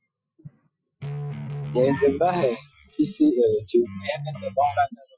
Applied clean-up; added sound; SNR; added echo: classical method Wiener filter.